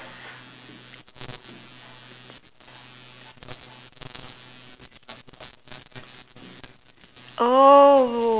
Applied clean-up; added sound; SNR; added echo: none; none; none; none.